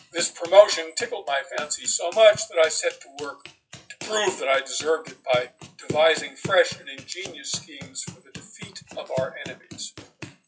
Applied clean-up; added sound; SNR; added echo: classical method WPE with log-MMSE.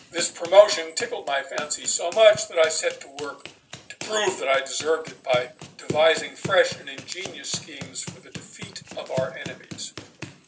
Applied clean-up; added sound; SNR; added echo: none; Run; 15 dB; reverberation time 0.4 s.